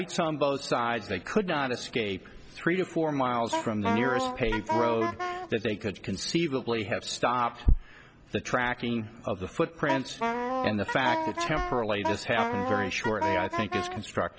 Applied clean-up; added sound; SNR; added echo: none; Wind instrument, woodwind instrument; 2 dB; none.